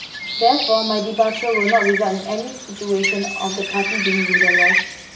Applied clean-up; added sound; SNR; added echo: none; Bird; 1 dB; reverberation time 0.7 s.